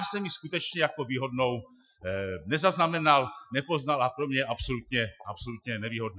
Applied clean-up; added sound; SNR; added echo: classical method Wiener filter.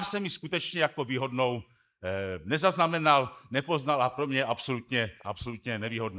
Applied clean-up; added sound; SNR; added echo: neural mask model Resemble Enhance denoiser.